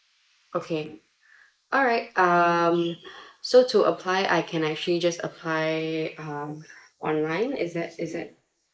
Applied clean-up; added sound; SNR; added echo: neural mask model Resemble Enhance denoiser.